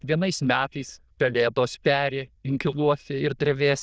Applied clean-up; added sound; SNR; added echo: neural diffusion model UNIVERSE++.